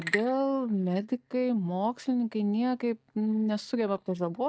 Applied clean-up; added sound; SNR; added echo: neural mask model DeepFilterNet 3.